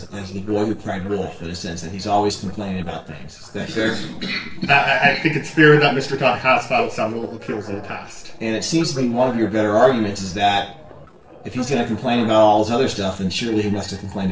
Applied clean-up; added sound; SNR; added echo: neural separator model SepFormer DNS4.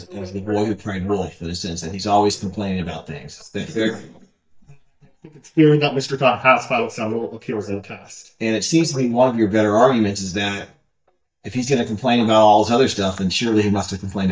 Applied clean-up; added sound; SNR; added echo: neural mask model DeepFilterNet 3.